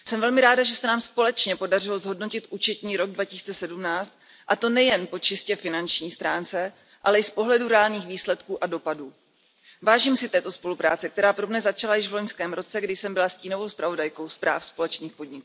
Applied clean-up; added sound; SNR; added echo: none; none; none; none.